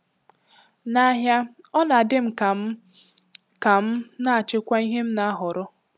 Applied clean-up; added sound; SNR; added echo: none; none; none; none.